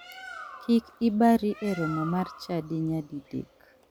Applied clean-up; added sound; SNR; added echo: none; Bird; 16 dB; none.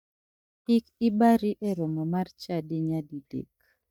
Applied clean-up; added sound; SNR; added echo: neural mask model DeepFilterNet 3.